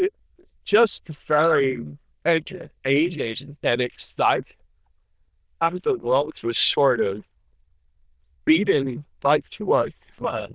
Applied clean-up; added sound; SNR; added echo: neural diffusion model UNIVERSE++.